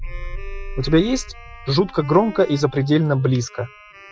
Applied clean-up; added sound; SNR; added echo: classical method Wiener filter.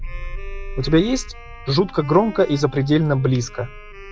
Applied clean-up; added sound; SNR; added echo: classical method log-MMSE.